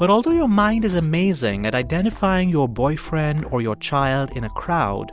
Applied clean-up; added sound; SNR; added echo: none; none; none; none.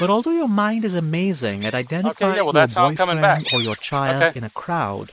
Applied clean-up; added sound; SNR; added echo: neural mask model Resemble Enhance denoiser.